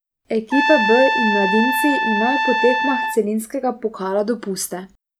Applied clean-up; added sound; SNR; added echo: none; Trumpet; 0 dB; none.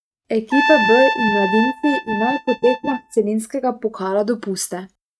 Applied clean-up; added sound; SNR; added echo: neural mask model RNNoise.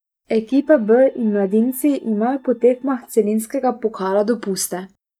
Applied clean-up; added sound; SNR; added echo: neural mask model DeepFilterNet 3.